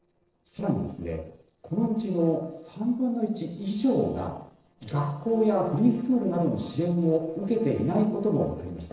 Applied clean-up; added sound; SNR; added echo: neural separator model SepFormer DNS4.